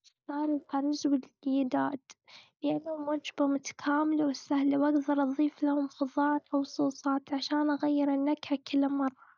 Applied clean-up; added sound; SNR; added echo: neural mask model DeepFilterNet 3.